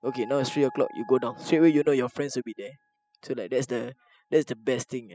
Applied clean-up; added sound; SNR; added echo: classical method spectral subtraction.